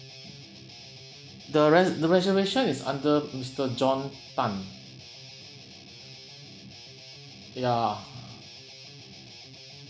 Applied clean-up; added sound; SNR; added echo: none; Guitar; 17 dB; none.